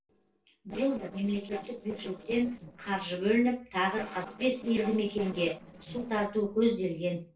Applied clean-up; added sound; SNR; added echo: neural separator model SepFormer DNS4.